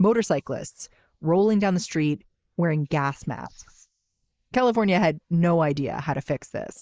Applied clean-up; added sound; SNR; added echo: neural mask model Resemble Enhance denoiser.